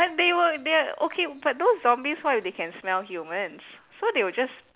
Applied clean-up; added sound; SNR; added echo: none; none; none; none.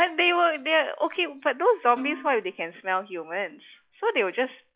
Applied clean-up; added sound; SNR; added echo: classical method log-MMSE.